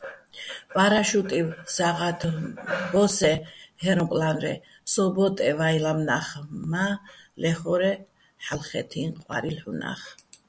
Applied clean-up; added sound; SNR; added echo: none; none; none; none.